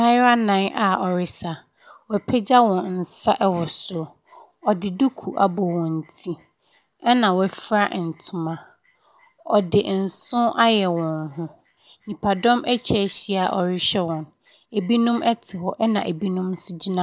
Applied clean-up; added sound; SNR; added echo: none; none; none; none.